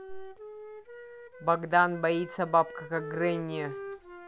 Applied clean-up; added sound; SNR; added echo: none; Wind instrument, woodwind instrument; 13 dB; none.